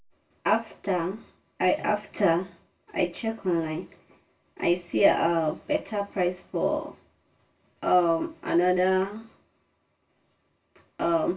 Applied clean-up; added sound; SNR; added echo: none; none; none; reverberation time 0.2 s.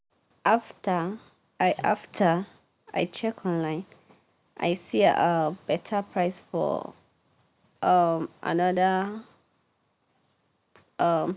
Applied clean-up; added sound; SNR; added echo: none; none; none; none.